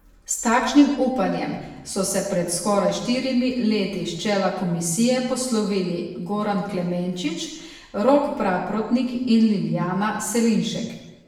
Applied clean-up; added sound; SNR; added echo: none; none; none; reverberation time 0.9 s.